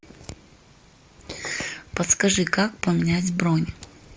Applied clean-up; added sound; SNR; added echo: none; Knock; 15 dB; none.